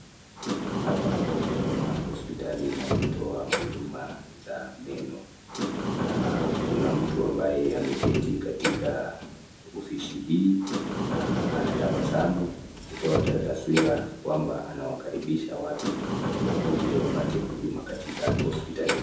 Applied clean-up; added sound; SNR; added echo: none; Sliding door; 0 dB; reverberation time 0.6 s.